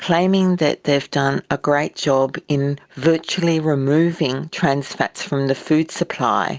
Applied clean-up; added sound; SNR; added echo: none; none; none; none.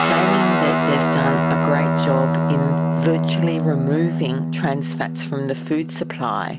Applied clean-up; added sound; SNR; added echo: none; Guitar; -3 dB; none.